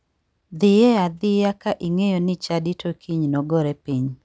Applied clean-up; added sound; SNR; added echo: none; none; none; none.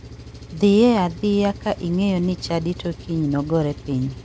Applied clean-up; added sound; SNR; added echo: none; Engine; 16 dB; none.